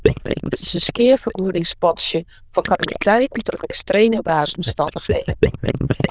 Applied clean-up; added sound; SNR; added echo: neural diffusion model UNIVERSE++.